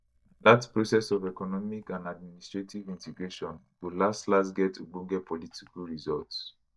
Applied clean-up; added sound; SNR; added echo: neural mask model DeepFilterNet 3.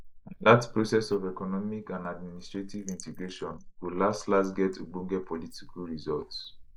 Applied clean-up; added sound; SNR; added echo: neural mask model Resemble Enhance denoiser.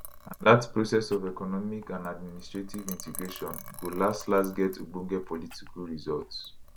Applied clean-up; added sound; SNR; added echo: none; Liquid; 14 dB; none.